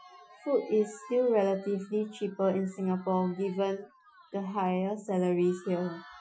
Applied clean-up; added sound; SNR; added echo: classical method Wiener filter.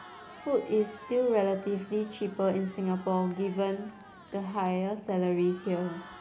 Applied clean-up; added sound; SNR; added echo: none; Crowd; 20 dB; none.